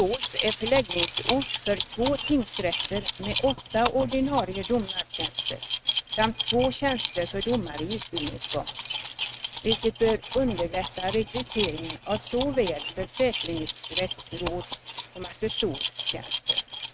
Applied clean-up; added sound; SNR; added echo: neural mask model RNNoise.